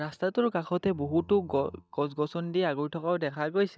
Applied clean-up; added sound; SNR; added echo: neural mask model DeepFilterNet 3.